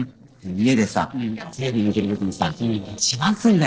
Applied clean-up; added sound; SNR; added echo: neural separator model SepFormer DNS4.